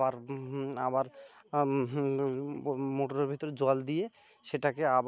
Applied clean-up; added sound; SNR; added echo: none; none; none; none.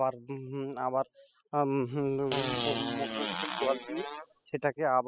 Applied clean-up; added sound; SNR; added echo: classical method spectral subtraction.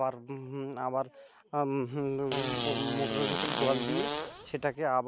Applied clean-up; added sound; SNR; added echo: none; Fart; 0 dB; none.